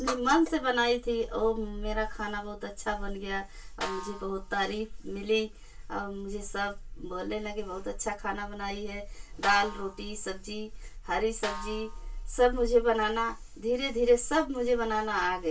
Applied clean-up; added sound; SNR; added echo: none; Snare drum; 14 dB; reverberation time 0.2 s.